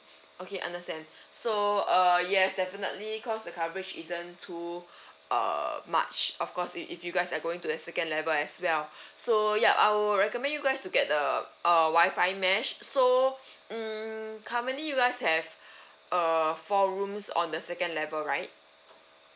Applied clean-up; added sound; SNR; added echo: none; none; none; none.